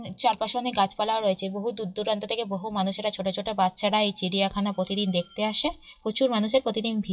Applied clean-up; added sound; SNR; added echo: classical method WPE with log-MMSE.